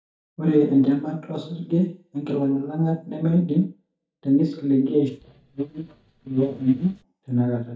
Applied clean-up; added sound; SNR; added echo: neural mask model DeepFilterNet 3.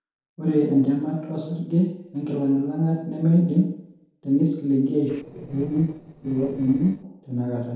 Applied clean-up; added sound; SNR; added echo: neural separator model SepFormer DNS4.